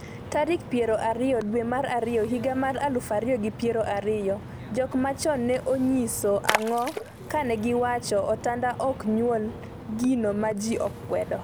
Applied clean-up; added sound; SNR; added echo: none; Splash, splatter; 11 dB; none.